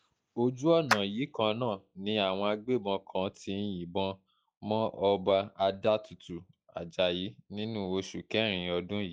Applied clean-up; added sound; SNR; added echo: classical method log-MMSE.